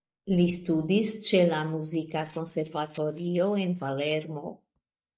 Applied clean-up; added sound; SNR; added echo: neural mask model DeepFilterNet 3.